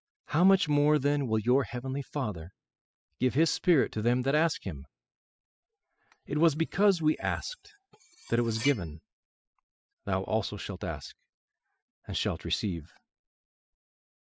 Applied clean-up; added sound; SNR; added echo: classical method spectral subtraction.